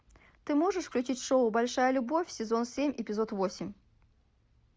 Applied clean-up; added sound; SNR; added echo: none; none; none; none.